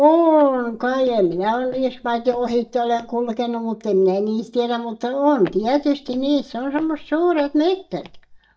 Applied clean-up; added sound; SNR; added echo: neural mask model DeepFilterNet 3.